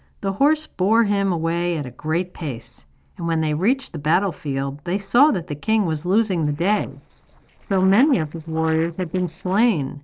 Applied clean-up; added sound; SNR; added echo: neural separator model SepFormer DNS4.